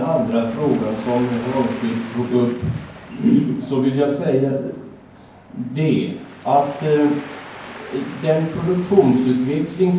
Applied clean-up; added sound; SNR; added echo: none; Waves, surf; 19 dB; reverberation time 0.9 s.